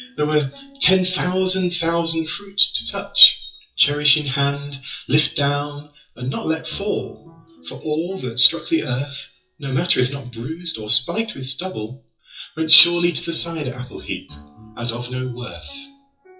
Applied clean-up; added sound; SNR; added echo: classical method WPE with log-MMSE.